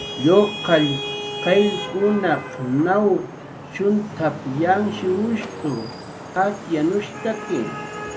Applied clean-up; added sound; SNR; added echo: none; Traffic noise, roadway noise / Vehicle horn, car horn, honking; 10 dB; none.